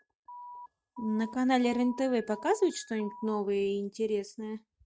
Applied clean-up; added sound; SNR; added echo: neural mask model RNNoise.